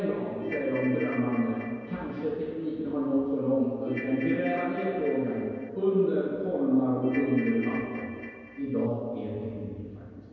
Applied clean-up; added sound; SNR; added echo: none; Ringtone / Keyboard (musical); 10 dB; reverberation time 2.2 s.